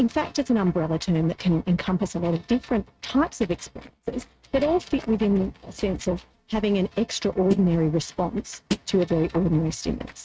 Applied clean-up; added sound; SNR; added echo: neural mask model RNNoise.